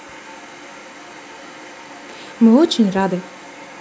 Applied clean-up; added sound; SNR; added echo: none; none; none; none.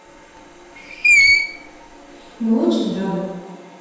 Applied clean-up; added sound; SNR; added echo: none; Screech; -4 dB; reverberation time 1.2 s.